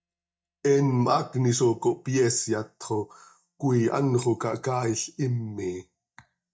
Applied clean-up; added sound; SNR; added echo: neural mask model DeepFilterNet 3.